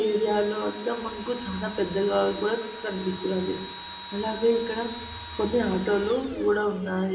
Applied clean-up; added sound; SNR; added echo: none; Engine / Drill; 12 dB; reverberation time 1.2 s.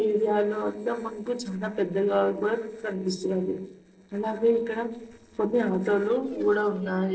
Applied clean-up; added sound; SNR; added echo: neural separator model SepFormer DNS4.